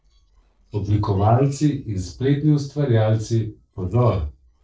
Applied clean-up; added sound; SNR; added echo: neural separator model SepFormer DNS4.